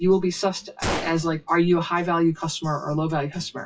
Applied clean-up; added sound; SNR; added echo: classical method WPE with log-MMSE.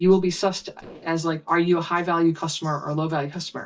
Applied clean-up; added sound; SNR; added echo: neural mask model DeepFilterNet 3.